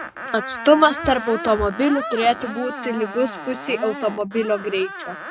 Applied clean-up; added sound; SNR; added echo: none; Screech; 10 dB; none.